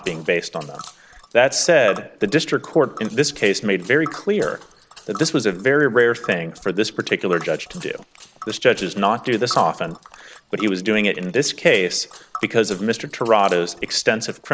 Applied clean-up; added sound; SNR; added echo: none; Tick; 19 dB; none.